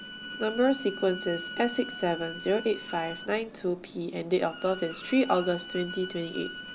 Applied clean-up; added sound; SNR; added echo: none; Bowed string instrument; 12 dB; none.